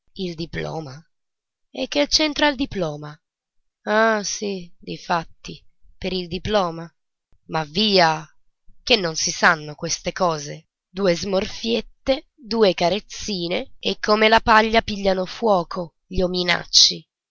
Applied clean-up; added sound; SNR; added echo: none; none; none; none.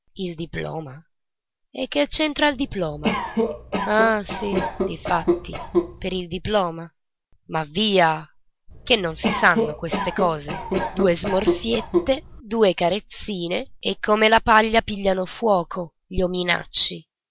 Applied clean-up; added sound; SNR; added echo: none; Cough; 3 dB; none.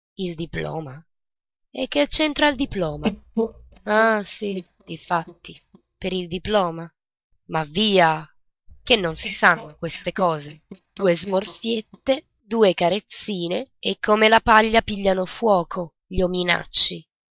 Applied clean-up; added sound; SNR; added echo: neural mask model DeepFilterNet 3.